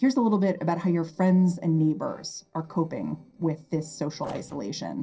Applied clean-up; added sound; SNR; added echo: neural separator model SepFormer DNS4.